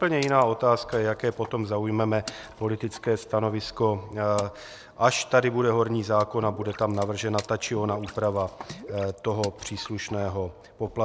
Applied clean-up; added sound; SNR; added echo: none; Gurgling / Liquid + Wood; 19 dB; none.